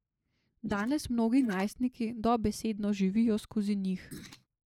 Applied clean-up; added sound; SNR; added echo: neural mask model Resemble Enhance denoiser.